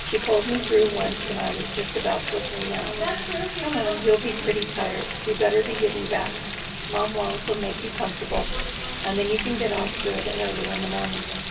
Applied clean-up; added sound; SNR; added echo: none; Frying (food); 1 dB; reverberation time 2.3 s.